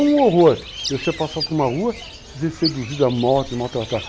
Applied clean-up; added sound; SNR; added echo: none; Bird; 13 dB; none.